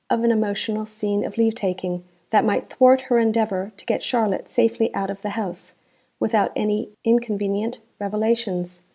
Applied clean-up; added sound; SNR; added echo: none; none; none; none.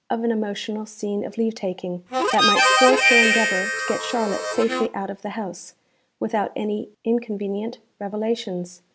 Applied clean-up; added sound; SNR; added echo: none; Harmonica; -4 dB; none.